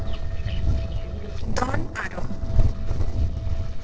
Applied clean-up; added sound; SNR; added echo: neural separator model SepFormer DNS4.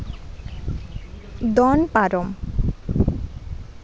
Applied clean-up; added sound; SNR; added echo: none; none; none; none.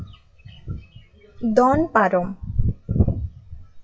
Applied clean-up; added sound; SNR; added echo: classical method WPE with log-MMSE.